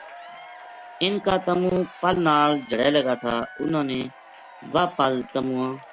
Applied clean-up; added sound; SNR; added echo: none; Applause / Crowd / Cheering; 19 dB; none.